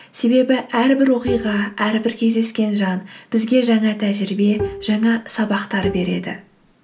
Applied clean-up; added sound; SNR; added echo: none; Bowed string instrument; 11 dB; none.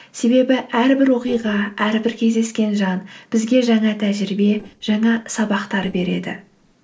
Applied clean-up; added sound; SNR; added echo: neural separator model SepFormer DNS4.